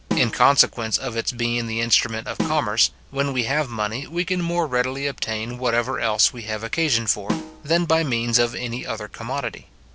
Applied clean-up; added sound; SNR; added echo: none; Snare drum; 8 dB; none.